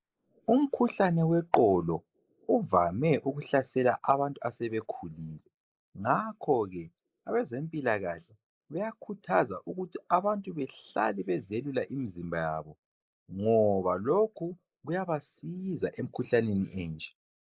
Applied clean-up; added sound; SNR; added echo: neural mask model Resemble Enhance denoiser.